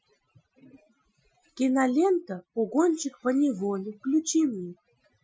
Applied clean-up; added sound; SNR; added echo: classical method Wiener filter.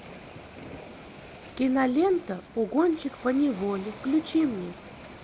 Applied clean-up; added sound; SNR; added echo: none; Waves, surf; 16 dB; none.